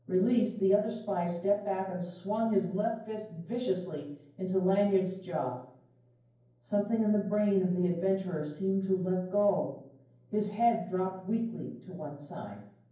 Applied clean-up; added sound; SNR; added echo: none; none; none; reverberation time 0.9 s.